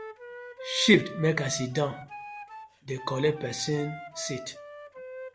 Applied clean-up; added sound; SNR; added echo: none; Wind instrument, woodwind instrument; 13 dB; none.